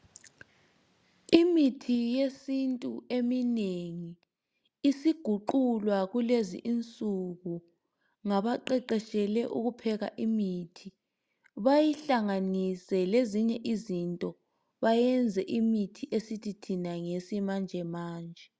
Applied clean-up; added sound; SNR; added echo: none; none; none; none.